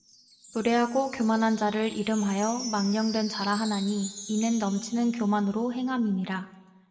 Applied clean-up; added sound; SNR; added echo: none; Wind chime; 15 dB; reverberation time 0.8 s.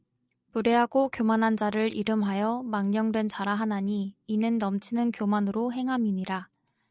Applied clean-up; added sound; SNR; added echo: none; none; none; none.